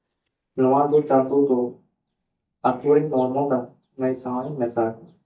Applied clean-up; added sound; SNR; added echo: neural mask model DeepFilterNet 3.